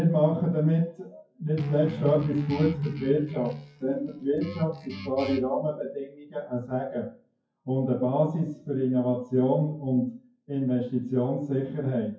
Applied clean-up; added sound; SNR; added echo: classical method WPE with log-MMSE.